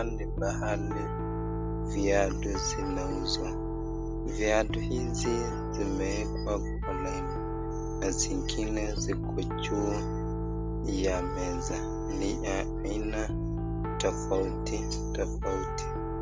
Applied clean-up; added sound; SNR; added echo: none; Piano; -2 dB; none.